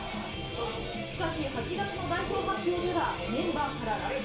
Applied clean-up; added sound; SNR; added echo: none; none; none; reverberation time 0.5 s.